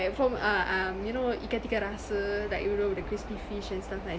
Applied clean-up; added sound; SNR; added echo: none; none; none; none.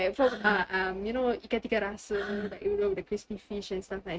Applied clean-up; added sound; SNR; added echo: neural mask model RNNoise.